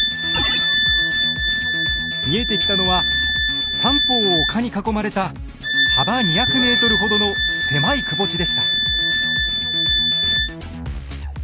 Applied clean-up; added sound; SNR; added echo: none; Wind instrument, woodwind instrument; -5 dB; none.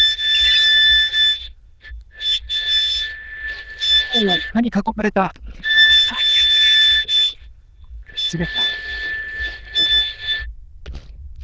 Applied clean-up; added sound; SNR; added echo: neural diffusion model UNIVERSE++.